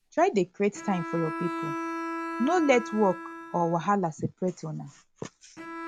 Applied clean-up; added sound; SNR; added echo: none; Bowed string instrument; 9 dB; none.